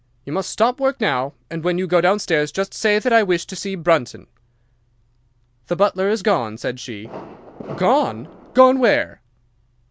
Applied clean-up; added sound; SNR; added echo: none; Fireworks; 15 dB; none.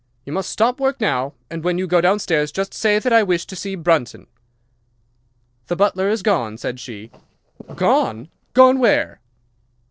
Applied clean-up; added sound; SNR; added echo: neural separator model SepFormer DNS4.